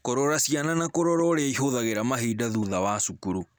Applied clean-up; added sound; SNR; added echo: none; none; none; none.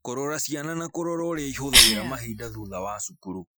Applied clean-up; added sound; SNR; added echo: classical method Wiener filter.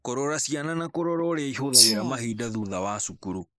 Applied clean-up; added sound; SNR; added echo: neural mask model Resemble Enhance denoiser.